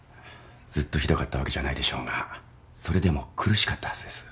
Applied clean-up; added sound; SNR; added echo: none; none; none; none.